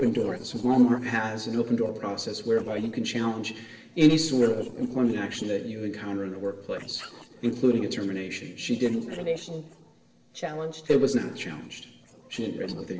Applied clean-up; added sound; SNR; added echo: neural separator model SepFormer DNS4.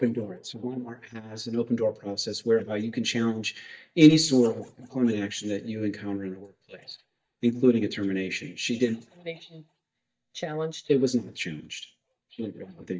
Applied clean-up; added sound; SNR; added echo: neural mask model DeepFilterNet 3.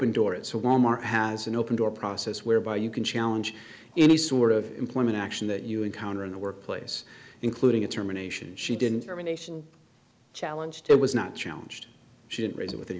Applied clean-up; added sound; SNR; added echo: none; none; none; none.